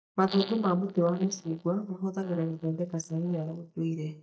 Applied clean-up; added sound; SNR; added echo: neural mask model DeepFilterNet 3.